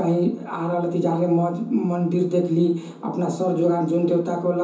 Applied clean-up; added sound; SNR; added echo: none; none; none; reverberation time 0.6 s.